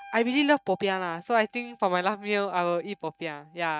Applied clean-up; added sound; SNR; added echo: neural mask model RNNoise.